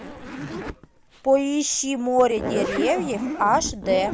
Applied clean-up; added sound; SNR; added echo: none; Zipper (clothing); 8 dB; none.